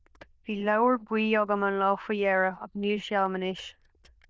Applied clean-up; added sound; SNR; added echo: neural diffusion model UNIVERSE++.